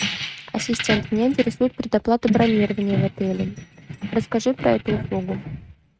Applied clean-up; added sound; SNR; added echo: neural mask model RNNoise.